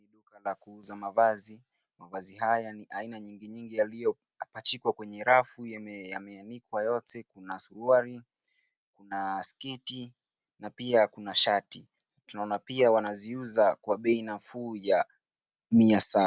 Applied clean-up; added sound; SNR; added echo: none; none; none; none.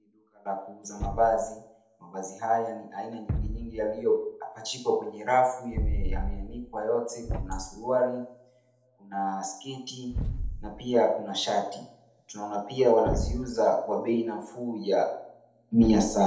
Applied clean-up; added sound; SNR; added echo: none; Thump, thud; 8 dB; reverberation time 0.7 s.